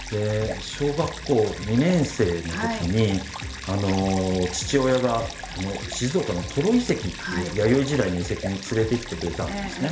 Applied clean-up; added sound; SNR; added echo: none; Stream; 13 dB; reverberation time 1.7 s.